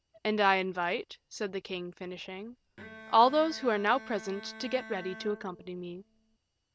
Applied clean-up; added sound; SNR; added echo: none; Bowed string instrument; 16 dB; none.